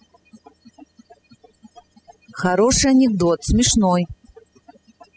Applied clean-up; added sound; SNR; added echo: classical method spectral subtraction.